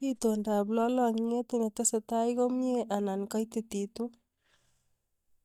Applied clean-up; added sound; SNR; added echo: neural mask model DeepFilterNet 3.